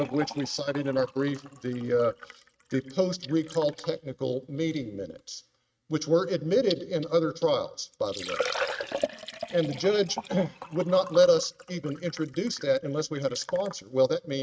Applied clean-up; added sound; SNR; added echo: neural mask model RNNoise.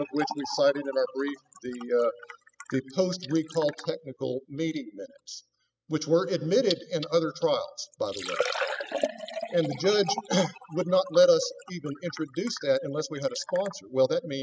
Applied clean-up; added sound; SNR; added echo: classical method spectral subtraction.